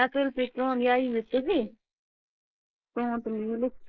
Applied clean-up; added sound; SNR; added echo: neural mask model Resemble Enhance denoiser.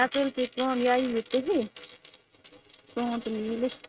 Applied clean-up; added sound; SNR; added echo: neural mask model RNNoise.